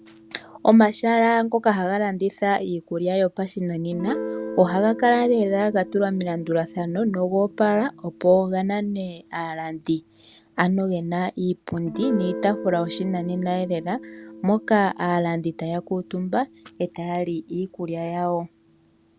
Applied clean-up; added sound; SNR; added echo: none; Guitar; 15 dB; none.